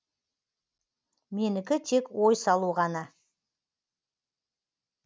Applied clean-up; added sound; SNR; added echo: none; none; none; none.